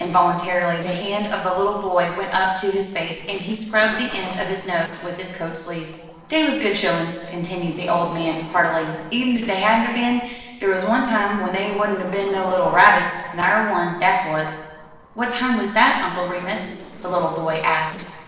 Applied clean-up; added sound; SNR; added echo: neural separator model SepFormer DNS4.